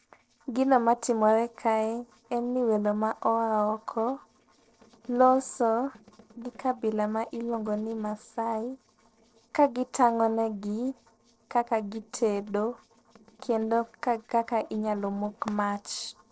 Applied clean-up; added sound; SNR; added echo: neural separator model SepFormer DNS4.